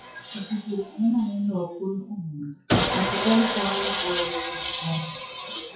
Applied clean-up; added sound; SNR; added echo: classical method WPE with log-MMSE.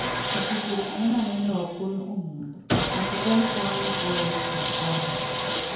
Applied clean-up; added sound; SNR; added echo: none; Sawing; 0 dB; reverberation time 0.9 s.